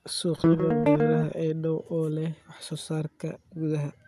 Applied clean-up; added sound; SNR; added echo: none; Guitar; -4 dB; none.